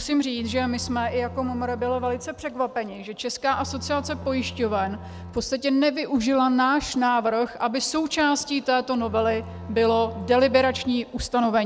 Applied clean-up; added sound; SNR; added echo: none; Bowed string instrument; 15 dB; none.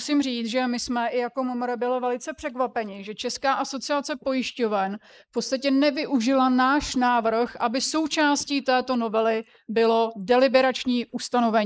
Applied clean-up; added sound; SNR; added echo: neural mask model Resemble Enhance denoiser.